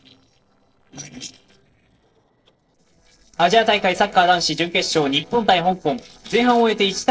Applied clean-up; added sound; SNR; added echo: neural separator model SepFormer DNS4.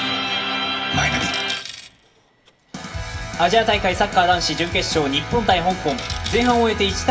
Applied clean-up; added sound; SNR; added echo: none; Coin (dropping); 18 dB; reverberation time 0.7 s.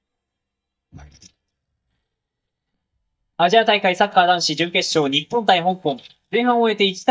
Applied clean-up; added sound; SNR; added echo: neural mask model DeepFilterNet 3.